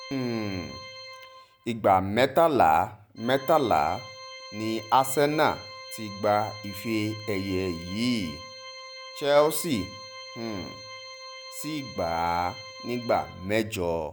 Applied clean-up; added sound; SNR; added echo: none; Organ; 16 dB; none.